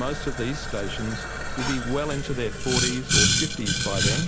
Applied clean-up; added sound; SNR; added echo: none; Boiling; -3 dB; none.